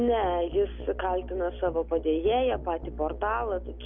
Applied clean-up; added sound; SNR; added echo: none; Musical instrument; 11 dB; none.